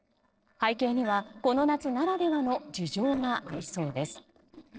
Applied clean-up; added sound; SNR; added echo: neural separator model SepFormer DNS4.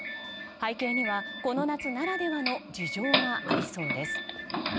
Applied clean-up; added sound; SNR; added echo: none; Doorbell; -1 dB; none.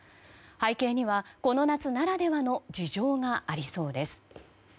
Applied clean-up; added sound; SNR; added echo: none; none; none; none.